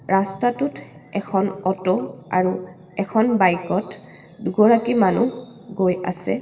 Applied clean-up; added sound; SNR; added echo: none; none; none; reverberation time 1.7 s.